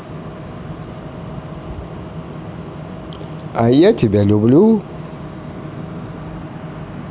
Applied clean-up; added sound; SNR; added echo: none; none; none; none.